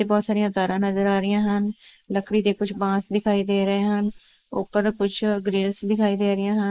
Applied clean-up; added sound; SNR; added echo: neural mask model Resemble Enhance denoiser.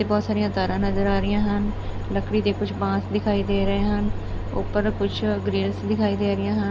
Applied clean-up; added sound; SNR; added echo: none; Wind; 7 dB; none.